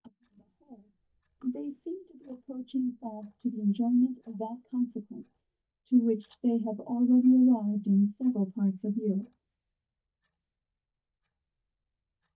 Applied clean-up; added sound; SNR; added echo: neural mask model DeepFilterNet 3.